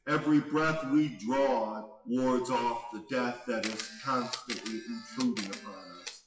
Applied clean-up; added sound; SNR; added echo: classical method WPE with log-MMSE.